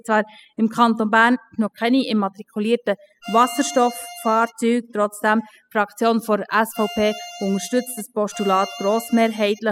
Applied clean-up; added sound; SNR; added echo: classical method spectral subtraction.